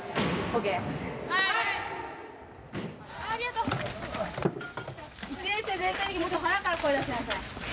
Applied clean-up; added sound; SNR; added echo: none; none; none; none.